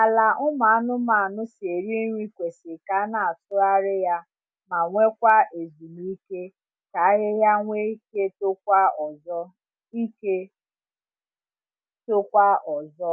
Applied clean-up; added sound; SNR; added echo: none; none; none; none.